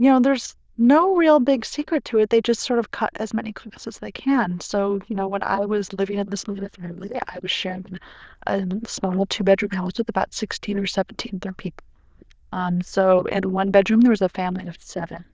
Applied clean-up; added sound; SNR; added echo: neural diffusion model UNIVERSE++.